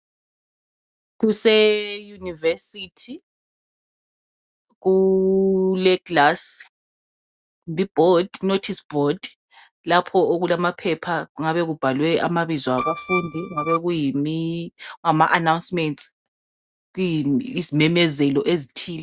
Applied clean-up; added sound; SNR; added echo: neural mask model RNNoise.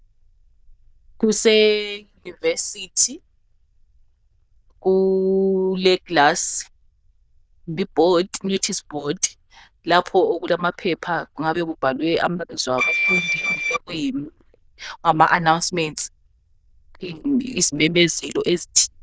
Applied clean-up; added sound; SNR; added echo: neural diffusion model UNIVERSE++.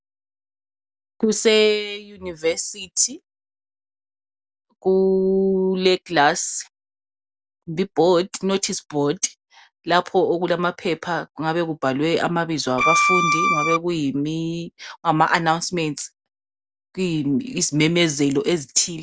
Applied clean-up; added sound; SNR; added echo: none; Bowed string instrument; -4 dB; none.